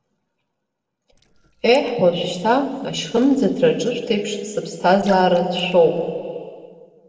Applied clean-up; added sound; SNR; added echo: neural separator model SepFormer DNS4.